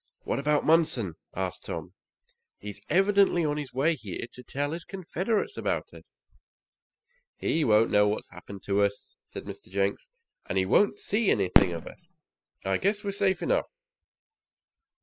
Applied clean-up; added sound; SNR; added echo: classical method spectral subtraction.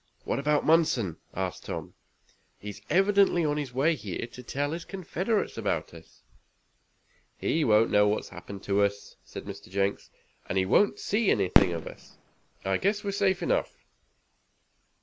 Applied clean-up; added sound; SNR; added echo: none; Fireworks; 1 dB; none.